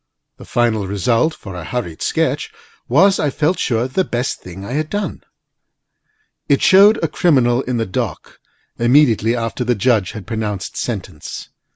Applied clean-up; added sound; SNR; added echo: none; none; none; none.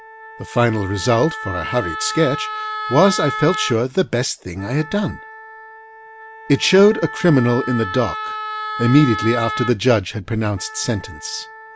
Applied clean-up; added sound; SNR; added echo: none; Wind instrument, woodwind instrument; 10 dB; none.